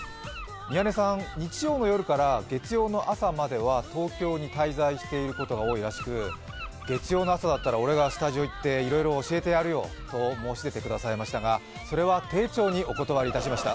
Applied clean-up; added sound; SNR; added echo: none; Gull, seagull / Wind; 17 dB; none.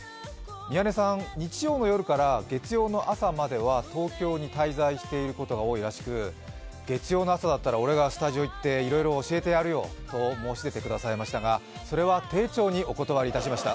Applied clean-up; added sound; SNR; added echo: none; none; none; none.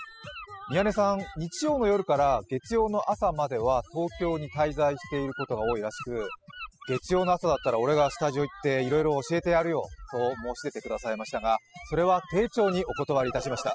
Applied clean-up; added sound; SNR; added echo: classical method spectral subtraction.